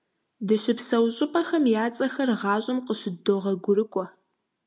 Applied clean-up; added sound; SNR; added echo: none; none; none; none.